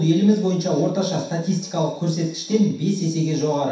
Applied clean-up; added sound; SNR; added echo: none; none; none; reverberation time 0.7 s.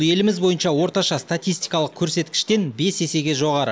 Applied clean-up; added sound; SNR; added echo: none; none; none; none.